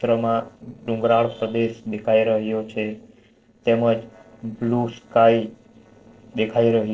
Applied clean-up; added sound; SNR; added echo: neural separator model SepFormer DNS4.